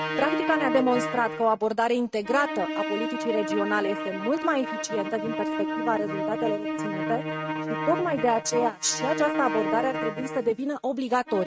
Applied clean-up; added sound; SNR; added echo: neural mask model RNNoise.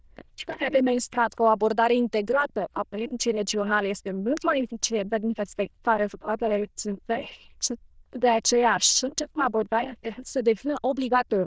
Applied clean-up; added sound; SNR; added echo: neural diffusion model UNIVERSE++.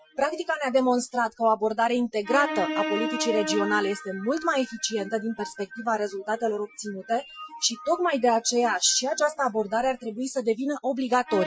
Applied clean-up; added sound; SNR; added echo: classical method Wiener filter.